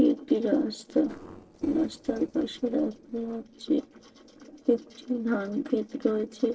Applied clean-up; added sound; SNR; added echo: neural separator model SepFormer DNS4.